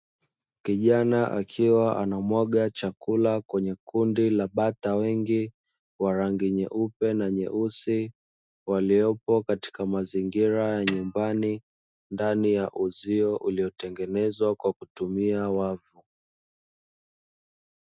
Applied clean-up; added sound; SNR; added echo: neural mask model RNNoise.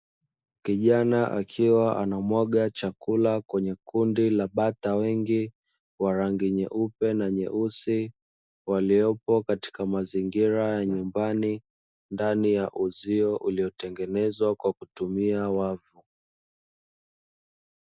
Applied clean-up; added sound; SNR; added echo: neural mask model Resemble Enhance denoiser.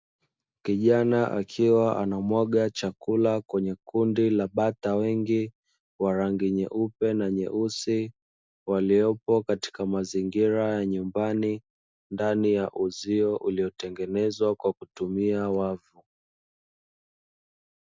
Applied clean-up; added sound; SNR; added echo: none; none; none; none.